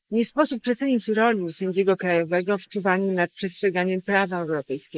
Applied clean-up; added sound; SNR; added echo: neural mask model Resemble Enhance denoiser.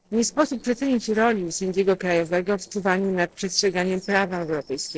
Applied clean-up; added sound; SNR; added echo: neural separator model SepFormer DNS4.